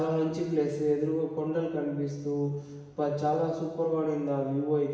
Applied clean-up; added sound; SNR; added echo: none; none; none; reverberation time 1.1 s.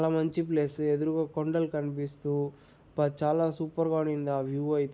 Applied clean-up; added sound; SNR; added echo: none; none; none; none.